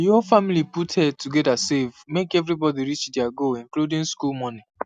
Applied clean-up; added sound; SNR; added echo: none; none; none; none.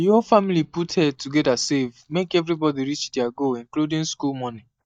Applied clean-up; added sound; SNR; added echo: neural mask model DeepFilterNet 3.